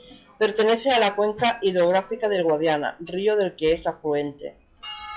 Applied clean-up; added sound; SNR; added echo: classical method log-MMSE.